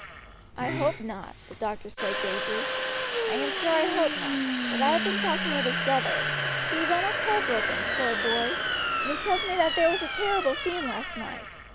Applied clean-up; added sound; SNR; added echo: none; Domestic sounds, home sounds; 0 dB; none.